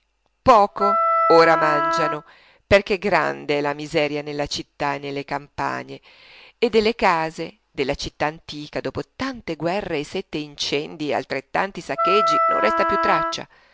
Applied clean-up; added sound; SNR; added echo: none; Wind instrument, woodwind instrument; -2 dB; none.